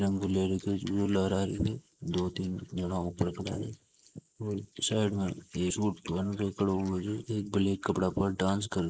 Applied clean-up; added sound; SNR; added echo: neural mask model Resemble Enhance denoiser.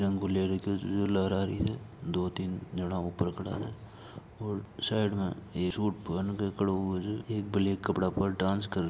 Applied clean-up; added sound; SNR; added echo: none; none; none; none.